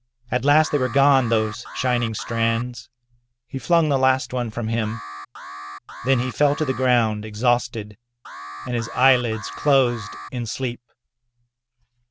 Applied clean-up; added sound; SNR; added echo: none; Alarm; 15 dB; none.